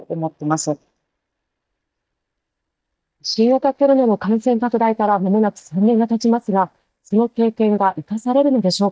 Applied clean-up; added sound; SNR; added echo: neural mask model DeepFilterNet 3.